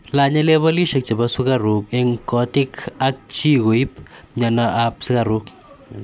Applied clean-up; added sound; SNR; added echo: none; none; none; none.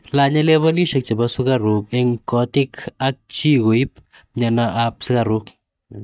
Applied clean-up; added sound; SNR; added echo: neural mask model DeepFilterNet 3.